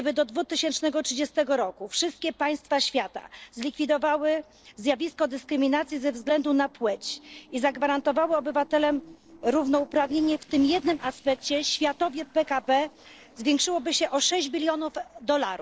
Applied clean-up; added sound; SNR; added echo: neural separator model SepFormer DNS4.